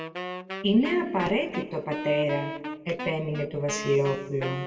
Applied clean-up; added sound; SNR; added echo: none; Wind instrument, woodwind instrument; 9 dB; reverberation time 1.5 s.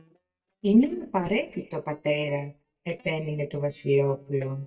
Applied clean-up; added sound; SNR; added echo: neural mask model DeepFilterNet 3.